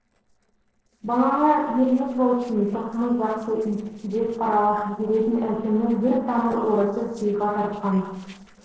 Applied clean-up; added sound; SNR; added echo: neural separator model SepFormer DNS4.